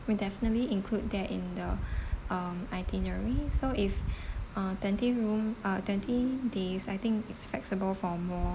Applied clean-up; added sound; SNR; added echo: none; none; none; none.